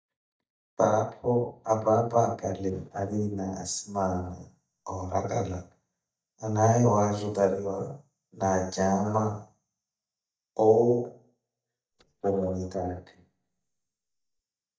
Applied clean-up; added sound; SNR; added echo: neural mask model DeepFilterNet 3.